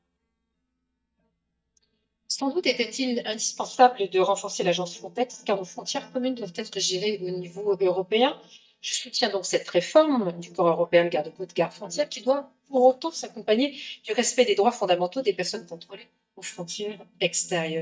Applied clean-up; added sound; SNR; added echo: neural mask model DeepFilterNet 3.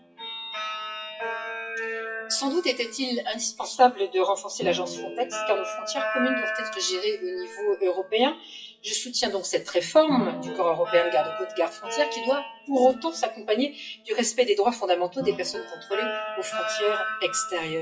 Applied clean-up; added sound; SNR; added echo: classical method WPE with log-MMSE.